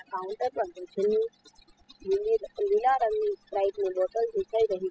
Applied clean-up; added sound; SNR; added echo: classical method spectral subtraction.